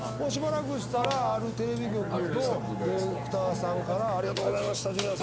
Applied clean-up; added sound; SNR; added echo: none; Burping, eructation; 3 dB; none.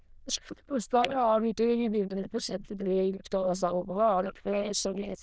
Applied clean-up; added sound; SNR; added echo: neural diffusion model UNIVERSE++.